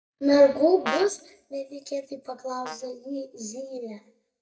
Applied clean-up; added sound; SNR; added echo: neural mask model DeepFilterNet 3.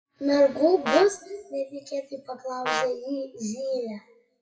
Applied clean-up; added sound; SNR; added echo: classical method WPE with log-MMSE.